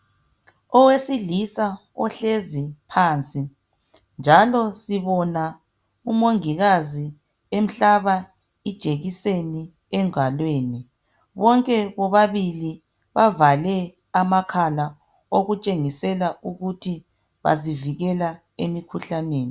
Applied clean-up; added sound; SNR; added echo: none; none; none; none.